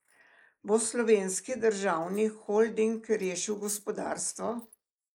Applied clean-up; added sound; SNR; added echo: neural mask model Resemble Enhance denoiser.